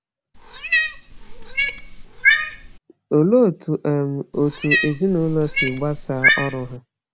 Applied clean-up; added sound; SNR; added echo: none; Cat; 0 dB; none.